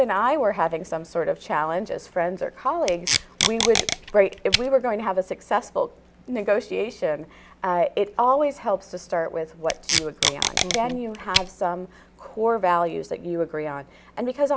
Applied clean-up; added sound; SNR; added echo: none; Packing tape, duct tape; 1 dB; none.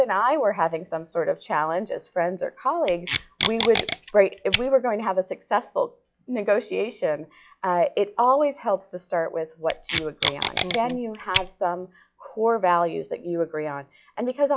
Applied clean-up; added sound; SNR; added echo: classical method log-MMSE.